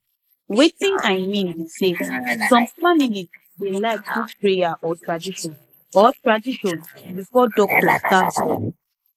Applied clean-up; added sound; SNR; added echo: neural mask model Resemble Enhance denoiser.